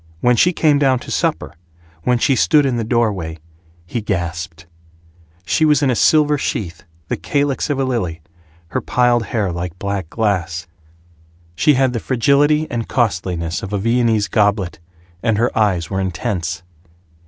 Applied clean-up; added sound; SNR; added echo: none; none; none; none.